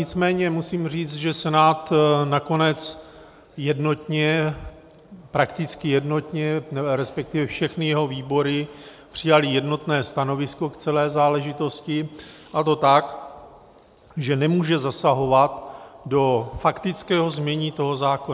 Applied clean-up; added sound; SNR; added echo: none; none; none; none.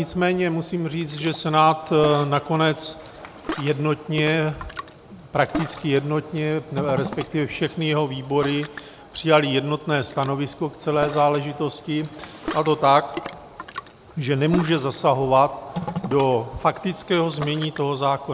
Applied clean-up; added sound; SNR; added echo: none; Ocean; 13 dB; none.